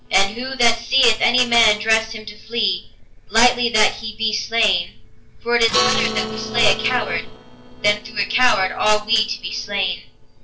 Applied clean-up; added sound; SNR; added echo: neural separator model SepFormer DNS4.